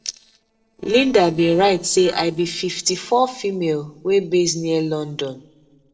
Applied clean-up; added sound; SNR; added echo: neural separator model SepFormer DNS4.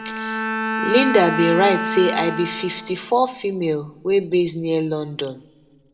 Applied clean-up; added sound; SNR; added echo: none; Bowed string instrument; 7 dB; reverberation time 0.5 s.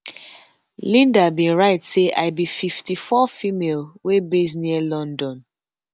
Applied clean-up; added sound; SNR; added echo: none; none; none; none.